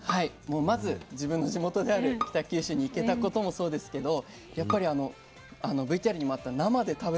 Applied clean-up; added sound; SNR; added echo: none; Bowed string instrument; 13 dB; none.